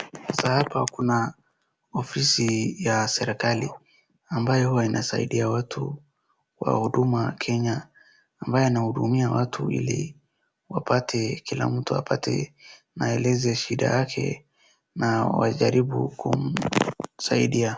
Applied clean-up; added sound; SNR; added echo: none; none; none; none.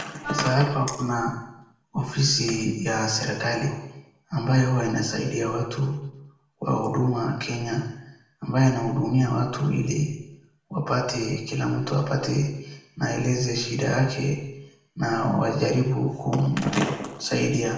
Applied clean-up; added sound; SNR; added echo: none; Wind instrument, woodwind instrument; 10 dB; reverberation time 0.7 s.